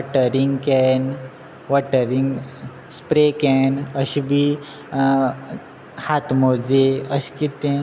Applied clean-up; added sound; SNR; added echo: none; none; none; none.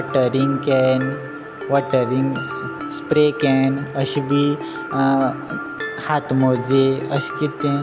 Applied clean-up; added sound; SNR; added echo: none; Mallet percussion; 10 dB; none.